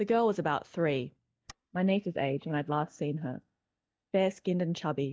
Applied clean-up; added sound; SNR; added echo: neural mask model DeepFilterNet 3.